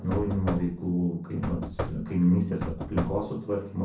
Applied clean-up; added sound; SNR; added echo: none; Knock / Wood; 7 dB; reverberation time 0.6 s.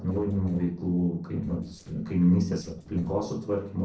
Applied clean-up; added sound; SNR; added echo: neural separator model SepFormer DNS4.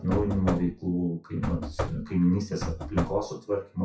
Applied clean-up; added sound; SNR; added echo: classical method WPE with log-MMSE.